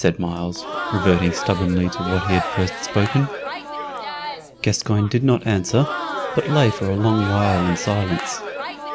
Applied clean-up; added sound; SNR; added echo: none; Crowd; 7 dB; none.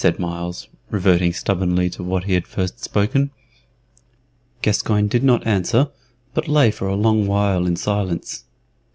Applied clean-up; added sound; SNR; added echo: none; none; none; none.